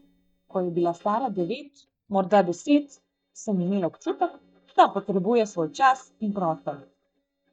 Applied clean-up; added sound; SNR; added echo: neural mask model DeepFilterNet 3.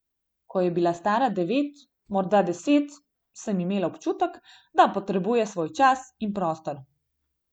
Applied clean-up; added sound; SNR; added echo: none; none; none; none.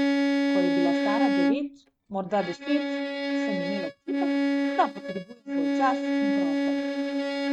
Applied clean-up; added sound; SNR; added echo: neural mask model RNNoise.